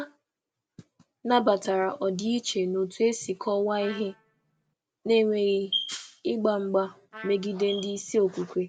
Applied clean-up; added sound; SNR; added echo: none; Trumpet; 19 dB; none.